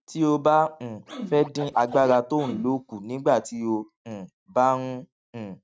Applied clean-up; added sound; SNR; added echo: neural mask model RNNoise.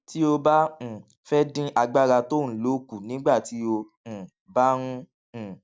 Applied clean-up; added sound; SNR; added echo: none; none; none; none.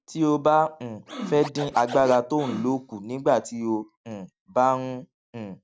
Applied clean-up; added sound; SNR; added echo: none; Scratching (performance technique); 12 dB; none.